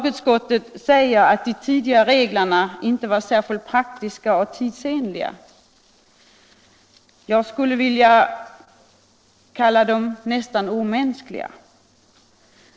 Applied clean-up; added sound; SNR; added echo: neural separator model SepFormer DNS4.